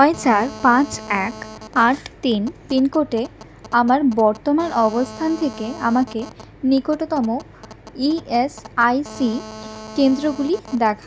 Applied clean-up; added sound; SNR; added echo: none; Telephone; 18 dB; none.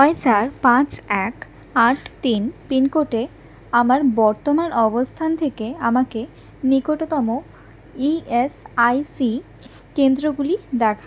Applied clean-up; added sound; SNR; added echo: none; none; none; none.